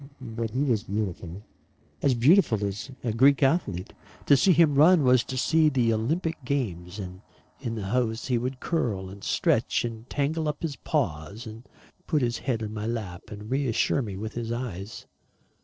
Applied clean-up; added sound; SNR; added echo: neural separator model SepFormer DNS4.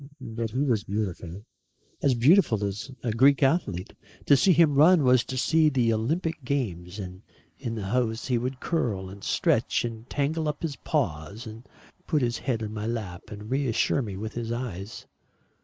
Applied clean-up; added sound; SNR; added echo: neural mask model Resemble Enhance denoiser.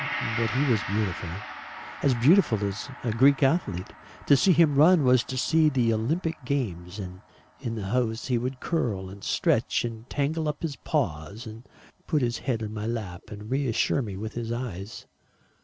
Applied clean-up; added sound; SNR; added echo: none; Gong; 16 dB; none.